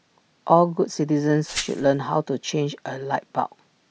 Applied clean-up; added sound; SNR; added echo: none; Glass; 11 dB; none.